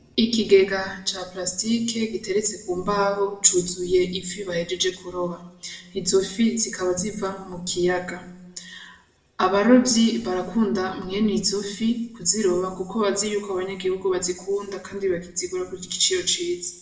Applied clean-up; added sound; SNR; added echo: none; none; none; reverberation time 0.7 s.